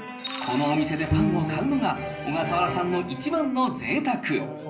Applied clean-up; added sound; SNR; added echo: none; Bowed string instrument; 6 dB; reverberation time 0.5 s.